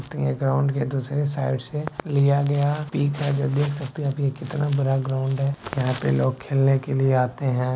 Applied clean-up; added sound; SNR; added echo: none; none; none; none.